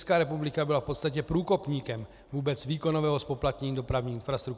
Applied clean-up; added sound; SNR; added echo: none; none; none; none.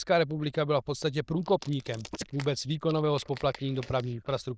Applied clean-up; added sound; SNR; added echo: neural diffusion model UNIVERSE++.